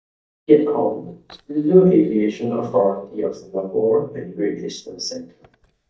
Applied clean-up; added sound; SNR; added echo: neural mask model DeepFilterNet 3.